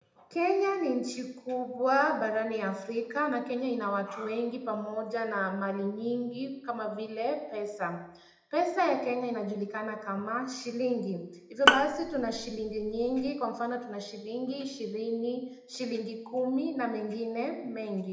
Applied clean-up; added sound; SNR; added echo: none; Bowed string instrument; -2 dB; reverberation time 0.7 s.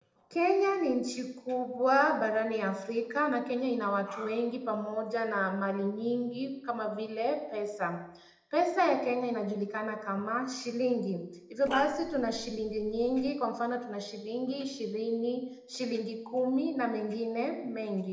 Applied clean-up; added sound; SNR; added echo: neural separator model SepFormer DNS4.